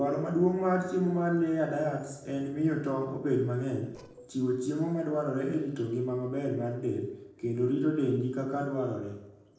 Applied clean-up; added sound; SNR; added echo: neural separator model SepFormer DNS4.